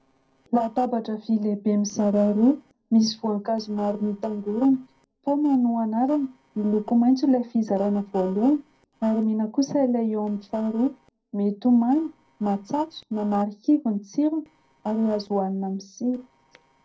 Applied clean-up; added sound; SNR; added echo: neural separator model SepFormer DNS4.